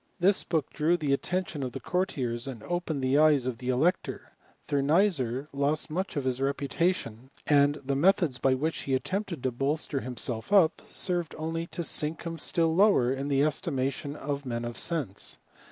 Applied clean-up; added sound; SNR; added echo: none; none; none; none.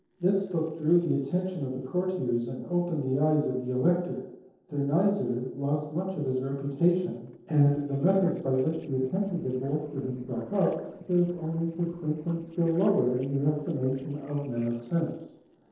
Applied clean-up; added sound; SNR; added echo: neural separator model SepFormer DNS4.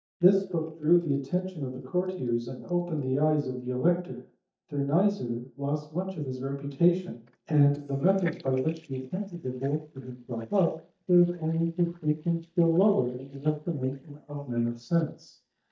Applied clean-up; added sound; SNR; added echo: neural mask model DeepFilterNet 3.